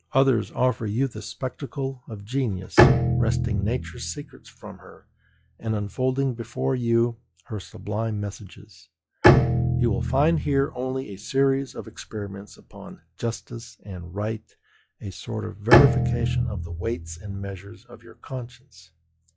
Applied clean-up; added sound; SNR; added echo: classical method log-MMSE.